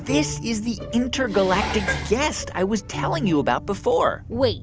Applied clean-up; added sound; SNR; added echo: none; Dishes, pots, and pans; 11 dB; none.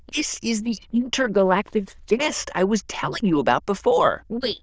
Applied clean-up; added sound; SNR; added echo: neural diffusion model UNIVERSE++.